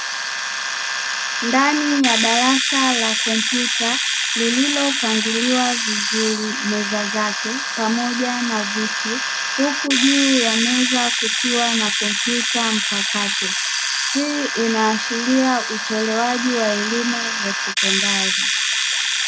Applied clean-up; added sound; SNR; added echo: none; Domestic sounds, home sounds; -1 dB; none.